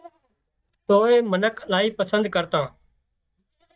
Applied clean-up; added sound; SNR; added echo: neural mask model DeepFilterNet 3.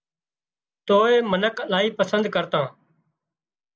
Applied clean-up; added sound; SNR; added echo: none; none; none; none.